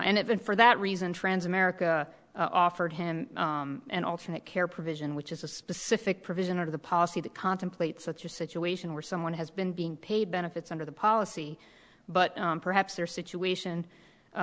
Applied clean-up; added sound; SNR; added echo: none; none; none; none.